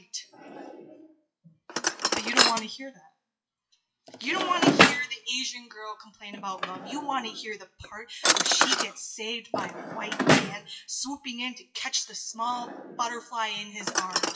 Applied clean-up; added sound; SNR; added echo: classical method WPE with log-MMSE.